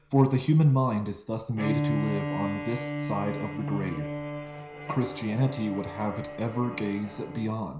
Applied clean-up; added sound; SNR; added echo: none; Bowed string instrument; 7 dB; reverberation time 0.5 s.